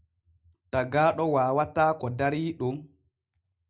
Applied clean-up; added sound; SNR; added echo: none; none; none; none.